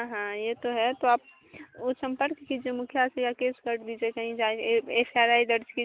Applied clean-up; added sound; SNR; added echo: none; none; none; none.